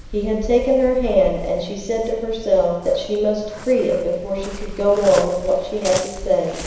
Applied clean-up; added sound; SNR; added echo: none; Waves, surf; 12 dB; reverberation time 1.0 s.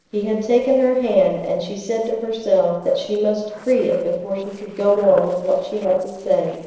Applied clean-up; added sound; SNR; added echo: neural separator model SepFormer DNS4.